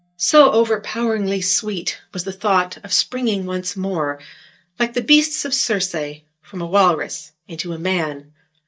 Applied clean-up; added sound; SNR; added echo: neural mask model DeepFilterNet 3.